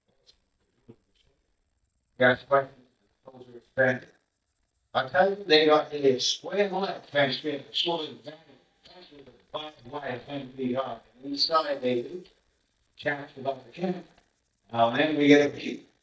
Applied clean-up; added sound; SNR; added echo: neural mask model DeepFilterNet 3.